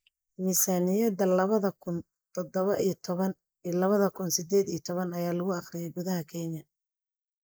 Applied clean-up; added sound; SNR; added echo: neural mask model Resemble Enhance denoiser.